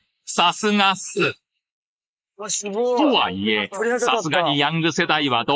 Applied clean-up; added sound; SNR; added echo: neural mask model Resemble Enhance denoiser.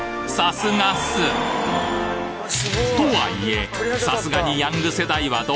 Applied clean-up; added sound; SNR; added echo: none; none; none; none.